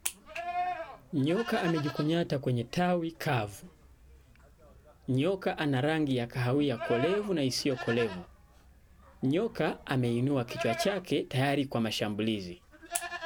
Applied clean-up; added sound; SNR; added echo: none; Livestock, farm animals, working animals; 11 dB; none.